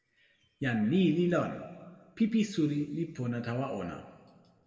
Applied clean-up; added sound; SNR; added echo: none; none; none; reverberation time 1.5 s.